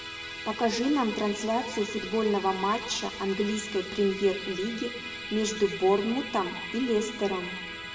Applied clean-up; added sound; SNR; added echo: none; Musical instrument; 10 dB; reverberation time 1.1 s.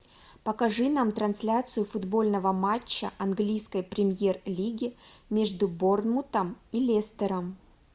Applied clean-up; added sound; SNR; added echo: none; none; none; none.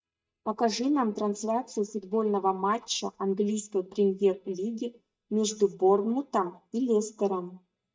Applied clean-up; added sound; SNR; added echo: neural mask model DeepFilterNet 3.